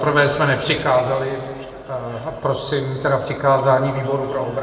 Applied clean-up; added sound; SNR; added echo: none; none; none; reverberation time 2.2 s.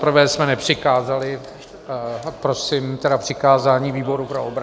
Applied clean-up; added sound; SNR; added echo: none; none; none; none.